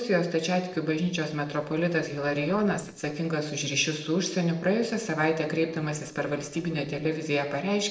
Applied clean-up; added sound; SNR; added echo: neural separator model SepFormer DNS4.